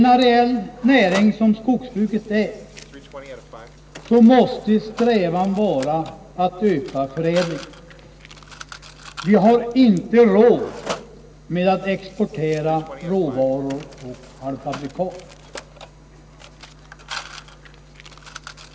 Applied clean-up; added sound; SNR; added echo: none; Mechanisms; 19 dB; reverberation time 1.7 s.